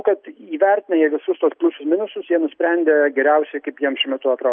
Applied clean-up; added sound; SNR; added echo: none; none; none; none.